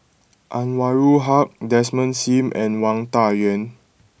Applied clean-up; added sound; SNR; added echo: none; none; none; none.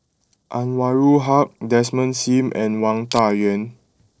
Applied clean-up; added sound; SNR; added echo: neural separator model SepFormer DNS4.